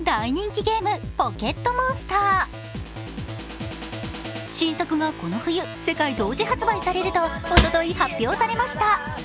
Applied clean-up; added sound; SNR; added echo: none; Cupboard open or close / Drawer open or close; -1 dB; none.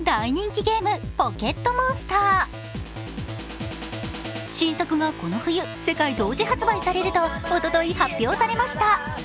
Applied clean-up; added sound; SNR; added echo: none; none; none; none.